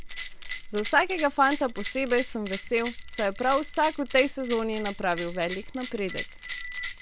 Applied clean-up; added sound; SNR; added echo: none; Bell; -4 dB; none.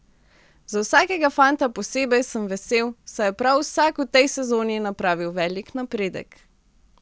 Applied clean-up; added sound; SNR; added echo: none; none; none; none.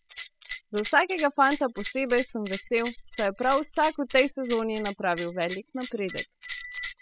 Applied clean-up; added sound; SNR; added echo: classical method spectral subtraction.